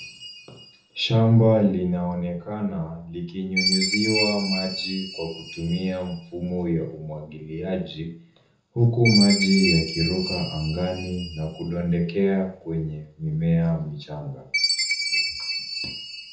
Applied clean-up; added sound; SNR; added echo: none; Chime; 6 dB; reverberation time 0.5 s.